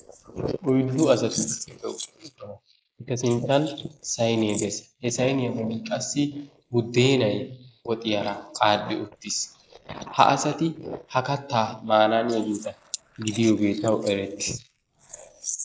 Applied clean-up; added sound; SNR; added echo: neural mask model Resemble Enhance denoiser.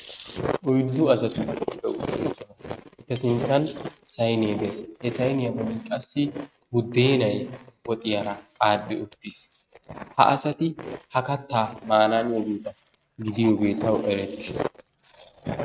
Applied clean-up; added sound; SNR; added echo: neural mask model RNNoise.